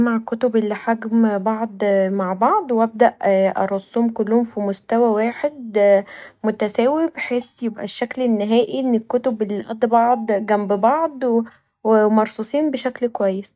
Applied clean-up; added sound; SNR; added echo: neural mask model DeepFilterNet 3.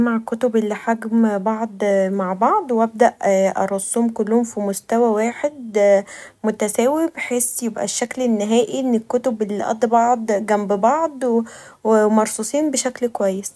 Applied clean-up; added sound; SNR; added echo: none; none; none; none.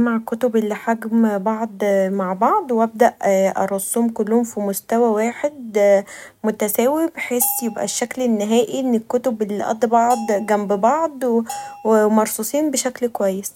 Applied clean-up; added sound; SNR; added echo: none; Bell; 17 dB; none.